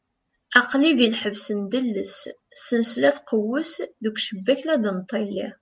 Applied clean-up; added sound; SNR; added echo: none; none; none; none.